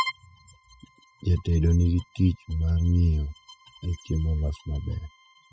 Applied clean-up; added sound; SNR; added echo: classical method spectral subtraction.